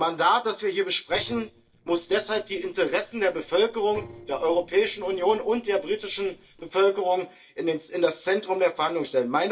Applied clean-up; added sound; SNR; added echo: neural separator model SepFormer DNS4.